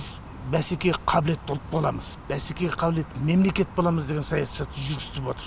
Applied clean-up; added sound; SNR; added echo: none; none; none; none.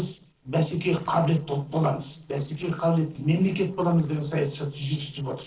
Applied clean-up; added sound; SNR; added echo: neural separator model SepFormer DNS4.